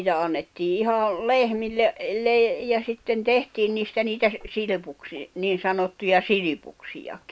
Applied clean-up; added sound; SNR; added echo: none; none; none; none.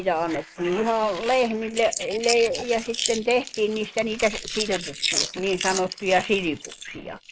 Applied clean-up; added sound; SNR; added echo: neural mask model Resemble Enhance denoiser.